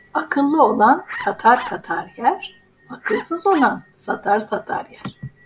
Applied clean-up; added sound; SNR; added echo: none; Bark; 14 dB; none.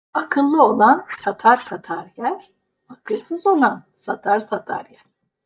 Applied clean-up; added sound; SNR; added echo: neural mask model DeepFilterNet 3.